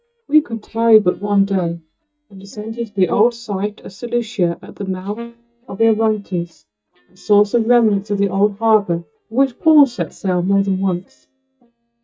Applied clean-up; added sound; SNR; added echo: neural mask model DeepFilterNet 3.